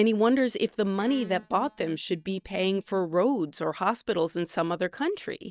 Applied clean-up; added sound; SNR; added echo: neural mask model DeepFilterNet 3.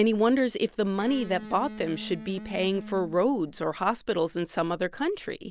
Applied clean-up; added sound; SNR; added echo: none; Electric guitar; 14 dB; none.